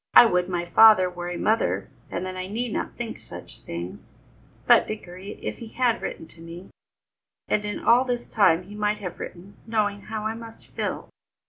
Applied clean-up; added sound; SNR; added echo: none; none; none; none.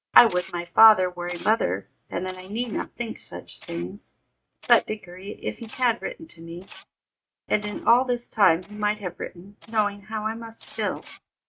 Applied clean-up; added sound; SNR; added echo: neural mask model RNNoise.